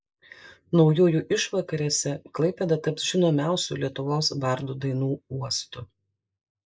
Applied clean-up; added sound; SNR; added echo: neural mask model Resemble Enhance denoiser.